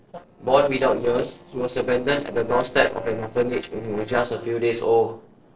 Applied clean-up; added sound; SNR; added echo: neural separator model SepFormer DNS4.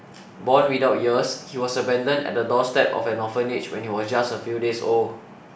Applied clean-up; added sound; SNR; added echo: none; none; none; none.